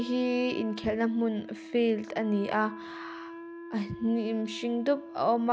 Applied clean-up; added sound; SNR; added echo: none; Wind instrument, woodwind instrument; 14 dB; none.